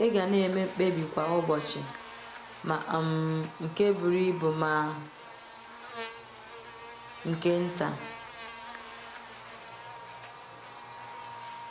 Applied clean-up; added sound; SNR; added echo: none; Buzz; 13 dB; none.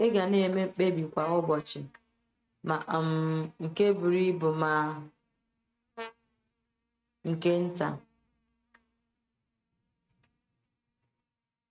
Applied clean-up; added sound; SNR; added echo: neural mask model RNNoise.